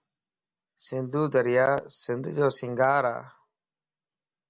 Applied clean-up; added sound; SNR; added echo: none; none; none; none.